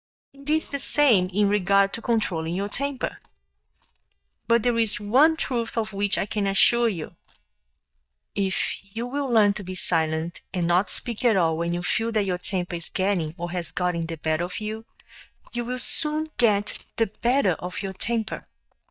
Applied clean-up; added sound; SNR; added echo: neural mask model DeepFilterNet 3.